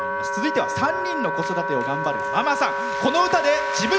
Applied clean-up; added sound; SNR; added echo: none; Wind instrument, woodwind instrument; 2 dB; none.